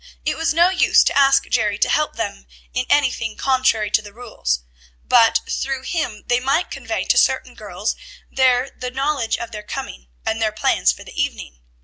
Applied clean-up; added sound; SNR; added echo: none; none; none; none.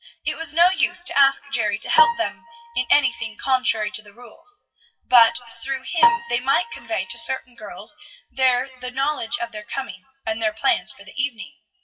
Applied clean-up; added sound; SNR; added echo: classical method WPE with log-MMSE.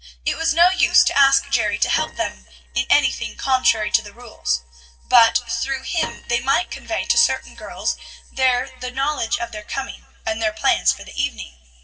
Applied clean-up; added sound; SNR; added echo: neural separator model SepFormer DNS4.